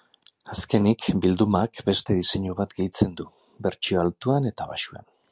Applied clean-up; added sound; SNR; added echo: none; none; none; none.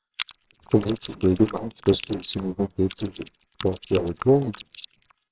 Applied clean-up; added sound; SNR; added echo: neural separator model SepFormer WHAMR!.